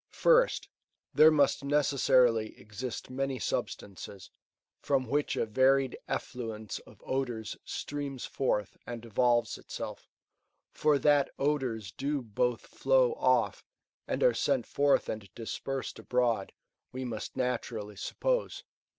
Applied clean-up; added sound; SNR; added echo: none; none; none; none.